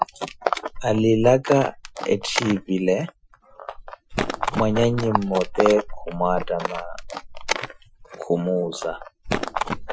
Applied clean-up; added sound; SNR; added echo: classical method Wiener filter.